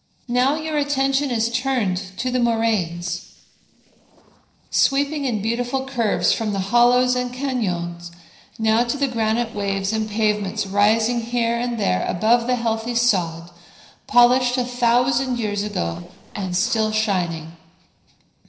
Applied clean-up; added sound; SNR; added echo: neural separator model SepFormer DNS4.